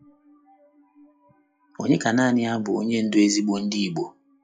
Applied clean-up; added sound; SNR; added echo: classical method log-MMSE.